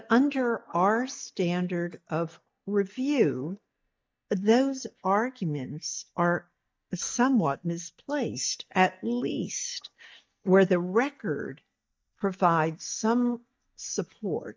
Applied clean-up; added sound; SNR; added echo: neural mask model DeepFilterNet 3.